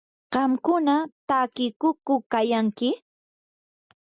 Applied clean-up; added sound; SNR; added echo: none; none; none; none.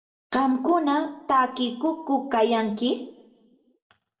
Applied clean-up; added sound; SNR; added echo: none; none; none; reverberation time 0.6 s.